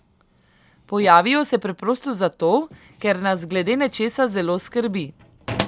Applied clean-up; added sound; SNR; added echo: none; Drawer open or close; 16 dB; none.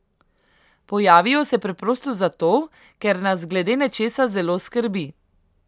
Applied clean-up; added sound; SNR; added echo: none; none; none; none.